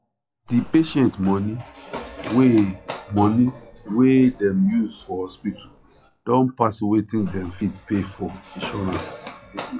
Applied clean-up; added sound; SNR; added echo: classical method log-MMSE.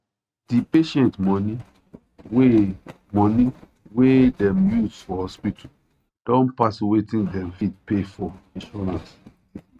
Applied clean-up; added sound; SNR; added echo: neural mask model RNNoise.